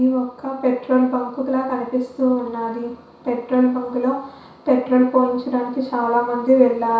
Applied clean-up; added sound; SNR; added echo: none; none; none; reverberation time 0.6 s.